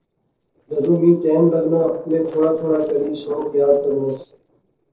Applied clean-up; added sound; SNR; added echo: neural separator model SepFormer DNS4.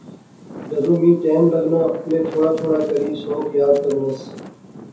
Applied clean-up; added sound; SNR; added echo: none; Wind; 16 dB; reverberation time 0.5 s.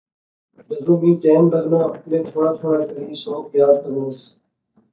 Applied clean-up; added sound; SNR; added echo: neural mask model DeepFilterNet 3.